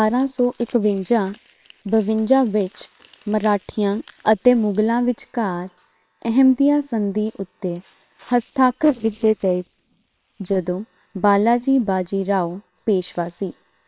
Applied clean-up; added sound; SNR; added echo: neural separator model SepFormer WHAM!.